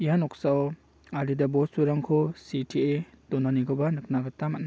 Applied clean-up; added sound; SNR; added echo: none; none; none; none.